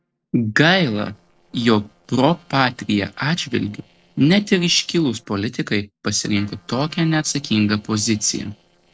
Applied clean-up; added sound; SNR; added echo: neural separator model SepFormer DNS4.